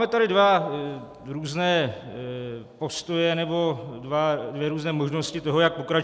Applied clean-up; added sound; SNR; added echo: none; none; none; none.